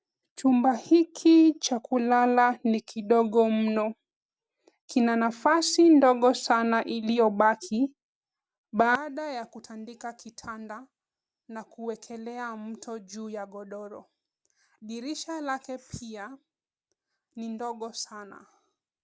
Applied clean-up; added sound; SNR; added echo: none; none; none; none.